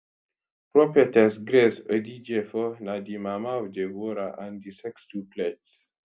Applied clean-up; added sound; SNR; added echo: none; none; none; none.